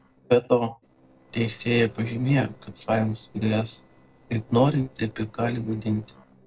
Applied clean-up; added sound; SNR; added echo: neural separator model SepFormer DNS4.